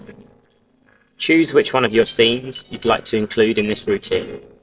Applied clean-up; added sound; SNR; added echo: neural separator model SepFormer DNS4.